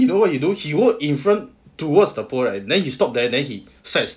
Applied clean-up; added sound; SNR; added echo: none; none; none; none.